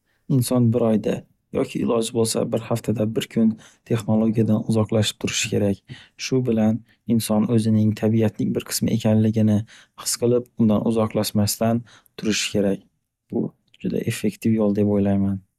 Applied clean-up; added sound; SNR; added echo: neural mask model DeepFilterNet 3.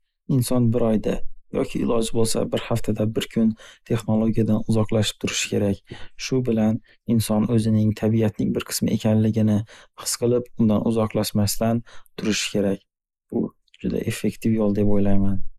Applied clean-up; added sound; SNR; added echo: neural mask model Resemble Enhance denoiser.